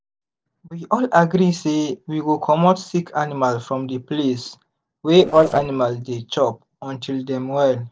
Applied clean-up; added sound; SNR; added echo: neural separator model SepFormer DNS4.